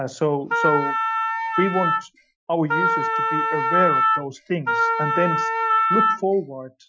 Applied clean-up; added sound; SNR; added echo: classical method Wiener filter.